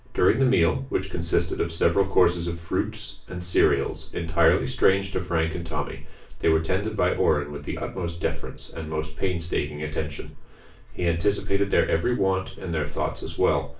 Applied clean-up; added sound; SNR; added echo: none; none; none; reverberation time 0.3 s.